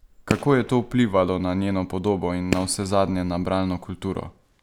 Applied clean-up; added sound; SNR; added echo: none; Fireworks; 12 dB; none.